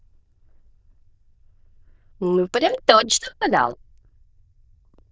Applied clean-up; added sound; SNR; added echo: neural diffusion model UNIVERSE++.